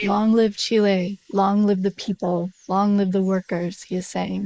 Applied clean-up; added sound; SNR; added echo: neural mask model Resemble Enhance denoiser.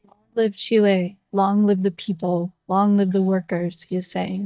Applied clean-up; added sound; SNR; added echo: neural mask model DeepFilterNet 3.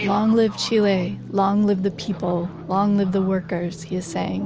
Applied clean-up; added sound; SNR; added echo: none; none; none; none.